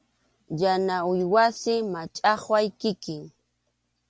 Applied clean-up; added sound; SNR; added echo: none; none; none; none.